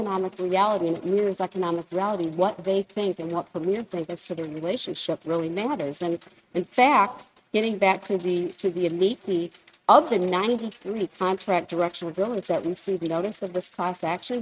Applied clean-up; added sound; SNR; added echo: neural mask model RNNoise.